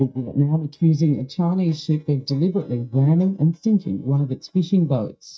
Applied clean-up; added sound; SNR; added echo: neural mask model DeepFilterNet 3.